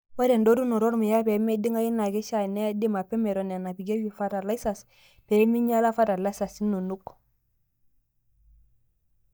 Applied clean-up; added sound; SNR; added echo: neural mask model DeepFilterNet 3.